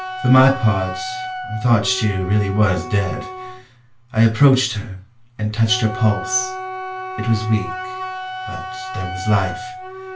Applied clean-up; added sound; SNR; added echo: none; Wind instrument, woodwind instrument; 10 dB; reverberation time 0.3 s.